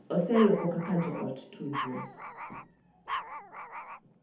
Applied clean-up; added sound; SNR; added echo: none; Dog; 8 dB; reverberation time 0.6 s.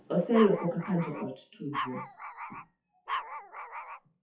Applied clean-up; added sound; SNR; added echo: classical method WPE with log-MMSE.